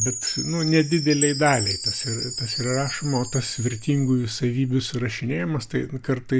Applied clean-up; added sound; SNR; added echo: none; Chime; 7 dB; none.